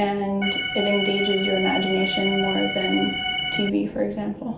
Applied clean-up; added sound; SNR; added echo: none; Organ; 2 dB; reverberation time 0.4 s.